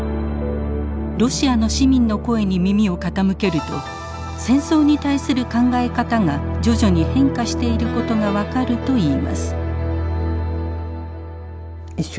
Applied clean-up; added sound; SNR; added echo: none; none; none; none.